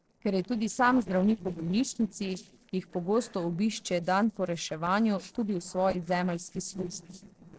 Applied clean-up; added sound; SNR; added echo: neural separator model SepFormer DNS4.